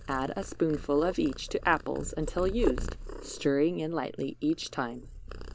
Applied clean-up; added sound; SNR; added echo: none; Purr; 8 dB; none.